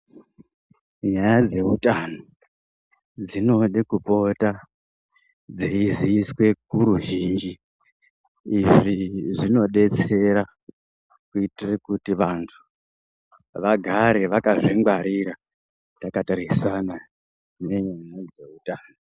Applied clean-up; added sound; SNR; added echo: none; none; none; none.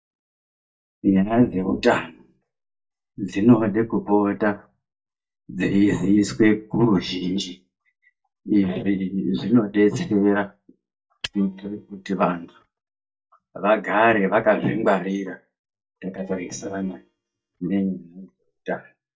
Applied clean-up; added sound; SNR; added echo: neural mask model DeepFilterNet 3.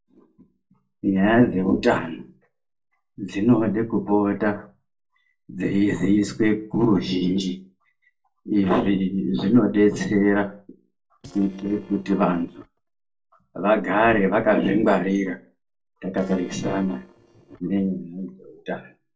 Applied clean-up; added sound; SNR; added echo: neural separator model SepFormer DNS4.